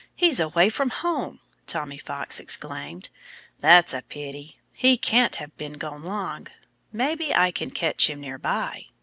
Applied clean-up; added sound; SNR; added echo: none; none; none; none.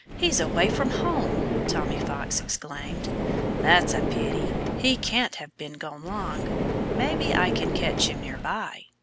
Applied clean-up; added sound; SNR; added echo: none; Car; -1 dB; none.